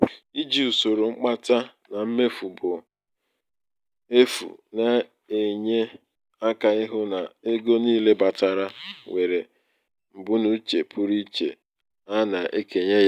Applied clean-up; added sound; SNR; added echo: none; none; none; none.